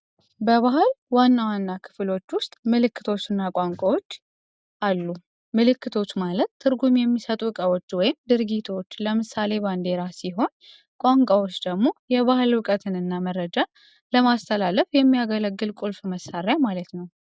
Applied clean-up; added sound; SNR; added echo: none; none; none; none.